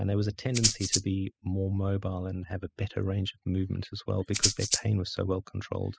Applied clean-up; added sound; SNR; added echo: classical method spectral subtraction.